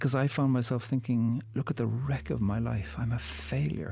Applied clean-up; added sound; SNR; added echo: none; none; none; none.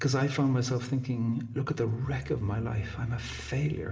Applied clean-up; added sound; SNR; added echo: none; none; none; reverberation time 0.9 s.